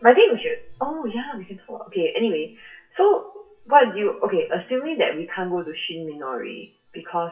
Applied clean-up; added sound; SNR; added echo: classical method WPE with log-MMSE.